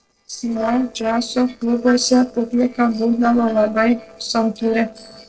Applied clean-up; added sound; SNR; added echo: neural separator model SepFormer DNS4.